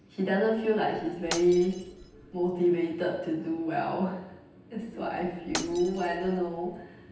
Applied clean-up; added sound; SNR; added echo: none; Shatter; 13 dB; reverberation time 0.9 s.